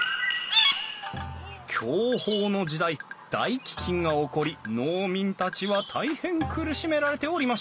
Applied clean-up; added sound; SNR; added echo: none; Chirp, tweet; 5 dB; none.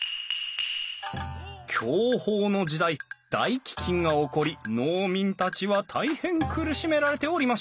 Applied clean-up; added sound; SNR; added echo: none; none; none; none.